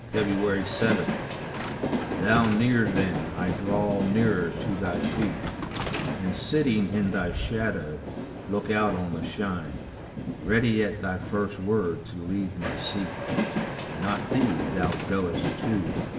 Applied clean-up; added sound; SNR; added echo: none; Train; 3 dB; reverberation time 1.1 s.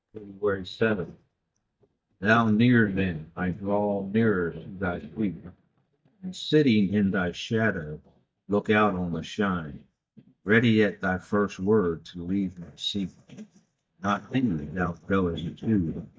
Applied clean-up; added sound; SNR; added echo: neural mask model DeepFilterNet 3.